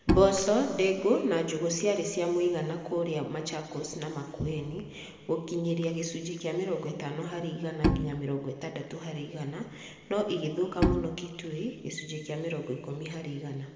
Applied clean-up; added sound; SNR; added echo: none; Bowed string instrument; 0 dB; reverberation time 1.9 s.